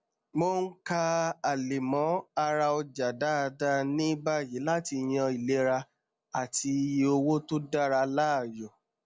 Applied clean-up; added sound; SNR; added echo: none; none; none; none.